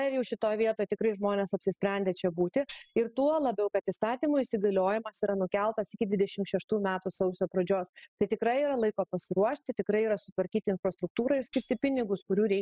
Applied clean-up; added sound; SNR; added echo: classical method spectral subtraction.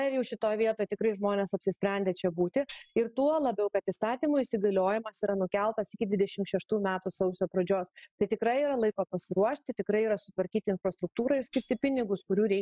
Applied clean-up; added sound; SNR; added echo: classical method Wiener filter.